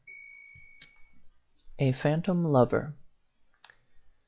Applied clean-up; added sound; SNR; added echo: classical method log-MMSE.